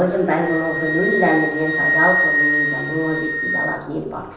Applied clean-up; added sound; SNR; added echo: none; Wind instrument, woodwind instrument; 0 dB; reverberation time 0.8 s.